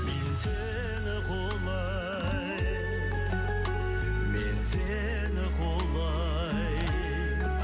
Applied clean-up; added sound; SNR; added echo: none; none; none; none.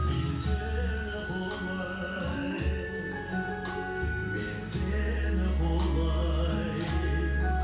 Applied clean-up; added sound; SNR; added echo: none; none; none; reverberation time 0.6 s.